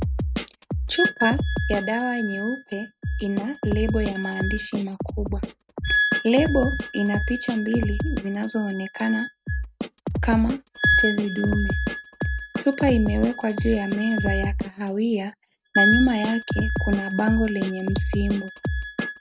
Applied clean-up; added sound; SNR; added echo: neural mask model RNNoise.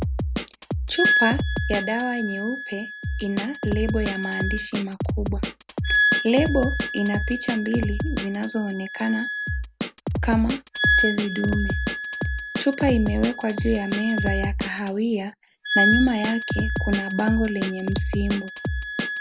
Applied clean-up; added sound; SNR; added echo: none; Drum kit + Wind instrument, woodwind instrument; 0 dB; none.